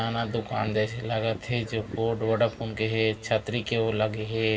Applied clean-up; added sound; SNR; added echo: none; Fireworks / Ocean; 19 dB; reverberation time 3.0 s.